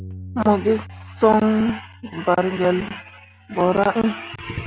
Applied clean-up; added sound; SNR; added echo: none; Bass guitar; 19 dB; none.